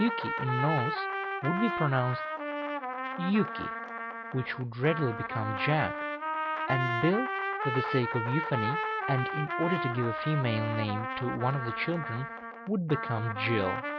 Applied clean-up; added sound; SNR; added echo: none; Trumpet; 2 dB; none.